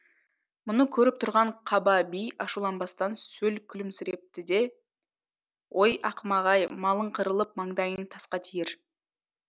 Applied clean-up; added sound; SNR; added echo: none; none; none; none.